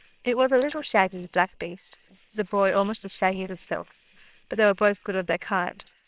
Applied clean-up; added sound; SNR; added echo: neural separator model SepFormer WHAMR!.